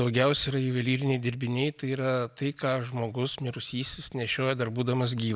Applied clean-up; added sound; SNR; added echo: none; none; none; none.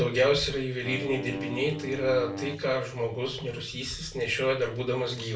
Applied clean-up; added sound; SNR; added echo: none; Wind instrument, woodwind instrument; 10 dB; reverberation time 0.3 s.